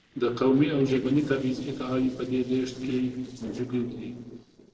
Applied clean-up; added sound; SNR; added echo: neural separator model SepFormer DNS4.